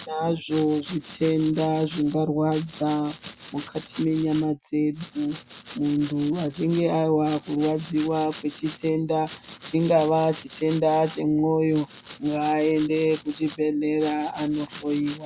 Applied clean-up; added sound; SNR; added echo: none; Domestic sounds, home sounds; 20 dB; none.